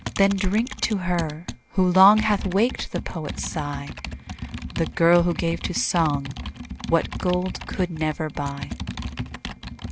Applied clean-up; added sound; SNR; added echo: none; Computer keyboard; 10 dB; none.